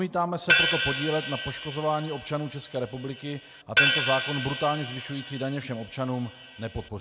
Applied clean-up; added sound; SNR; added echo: none; Crash cymbal / Hi-hat; -3 dB; none.